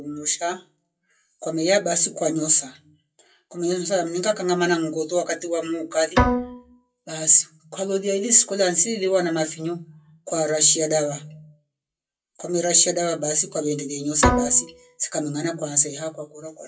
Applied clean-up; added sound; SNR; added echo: classical method WPE with log-MMSE.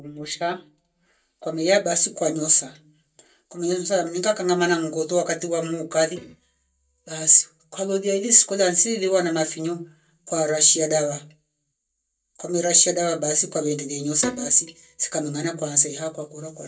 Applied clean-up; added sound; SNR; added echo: neural mask model DeepFilterNet 3.